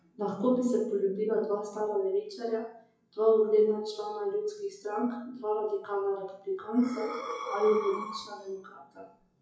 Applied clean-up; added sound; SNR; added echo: classical method WPE with log-MMSE.